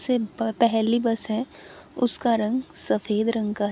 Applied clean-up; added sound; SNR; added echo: none; none; none; none.